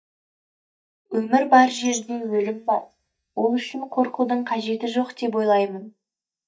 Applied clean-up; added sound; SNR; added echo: neural mask model DeepFilterNet 3.